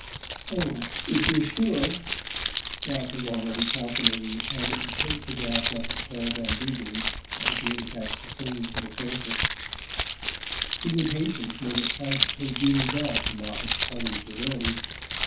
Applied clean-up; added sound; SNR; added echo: none; Keys jangling; 0 dB; reverberation time 0.9 s.